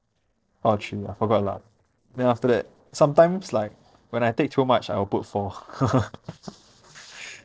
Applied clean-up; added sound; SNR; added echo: neural separator model SepFormer DNS4.